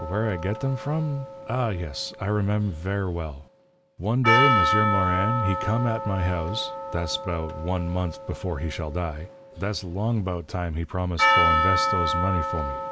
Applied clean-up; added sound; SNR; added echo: none; Percussion; 1 dB; none.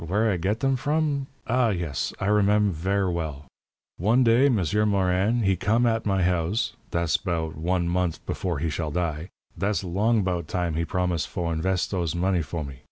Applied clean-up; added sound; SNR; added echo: none; none; none; none.